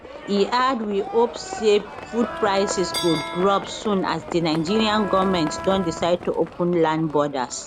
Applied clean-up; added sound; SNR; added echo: none; Wind instrument, woodwind instrument + Livestock, farm animals, working animals; 10 dB; none.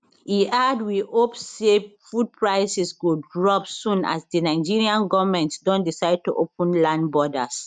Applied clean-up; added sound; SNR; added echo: none; none; none; none.